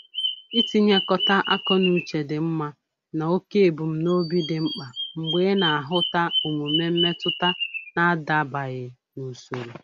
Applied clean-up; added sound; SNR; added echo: none; Bird vocalization, bird call, bird song; 7 dB; none.